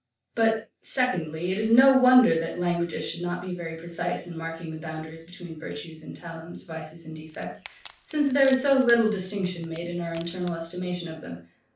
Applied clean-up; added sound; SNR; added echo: none; Wood; 18 dB; reverberation time 0.3 s.